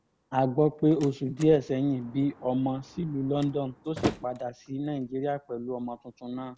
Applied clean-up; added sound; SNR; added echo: none; Slam; 15 dB; none.